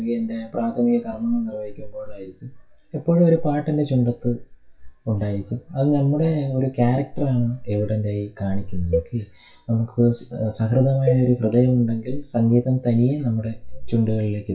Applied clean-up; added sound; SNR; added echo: classical method WPE with log-MMSE.